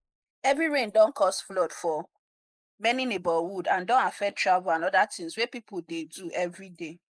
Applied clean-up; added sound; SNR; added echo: neural mask model Resemble Enhance denoiser.